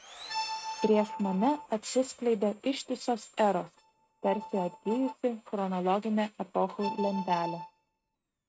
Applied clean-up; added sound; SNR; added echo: neural mask model RNNoise.